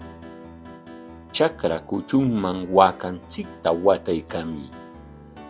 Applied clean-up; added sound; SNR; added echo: none; Piano; 18 dB; none.